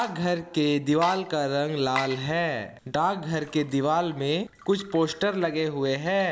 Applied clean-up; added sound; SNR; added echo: none; Water / Liquid; 17 dB; none.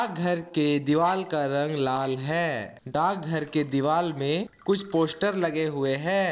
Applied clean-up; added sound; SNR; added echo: neural separator model SepFormer DNS4.